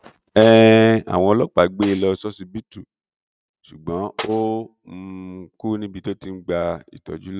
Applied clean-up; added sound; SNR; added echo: neural mask model RNNoise.